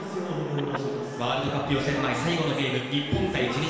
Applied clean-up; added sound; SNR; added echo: none; Telephone; 14 dB; reverberation time 1.0 s.